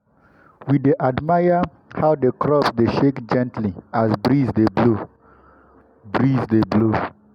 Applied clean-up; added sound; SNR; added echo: none; none; none; none.